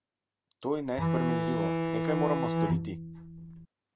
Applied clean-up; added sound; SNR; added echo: none; Bowed string instrument; -5 dB; none.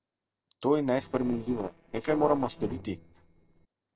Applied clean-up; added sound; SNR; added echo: neural separator model SepFormer DNS4.